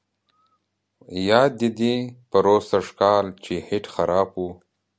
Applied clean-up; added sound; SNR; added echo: none; none; none; none.